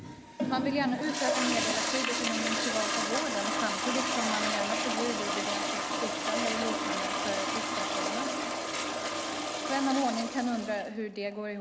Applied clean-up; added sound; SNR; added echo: none; Toilet flush; -2 dB; none.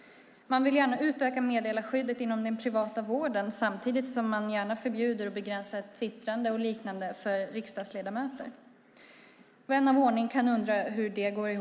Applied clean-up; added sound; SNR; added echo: none; none; none; none.